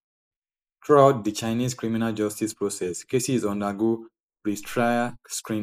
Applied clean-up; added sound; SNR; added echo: neural mask model Resemble Enhance denoiser.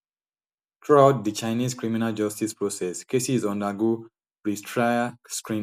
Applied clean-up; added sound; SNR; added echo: none; none; none; none.